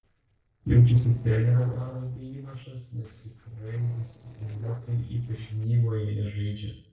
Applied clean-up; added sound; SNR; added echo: neural separator model SepFormer DNS4.